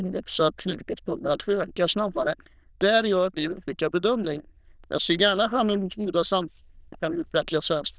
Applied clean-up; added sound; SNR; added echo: neural diffusion model UNIVERSE++.